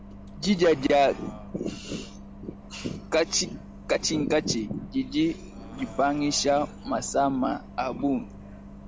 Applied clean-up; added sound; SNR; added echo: none; Bus; 15 dB; none.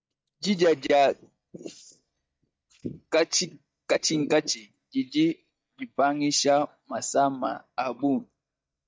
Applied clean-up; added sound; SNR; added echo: neural mask model DeepFilterNet 3.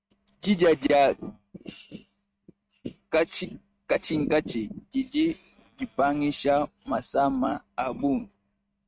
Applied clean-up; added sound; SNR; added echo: neural mask model RNNoise.